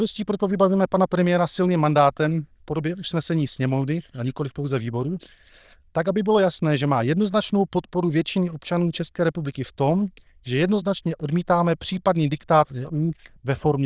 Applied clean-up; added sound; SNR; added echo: neural diffusion model UNIVERSE++.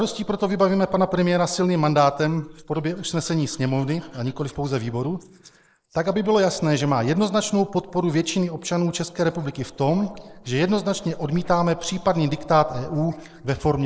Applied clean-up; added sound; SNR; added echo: neural mask model Resemble Enhance denoiser.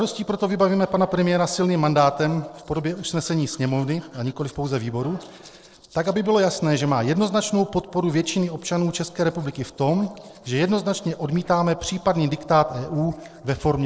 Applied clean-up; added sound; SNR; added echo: neural separator model SepFormer DNS4.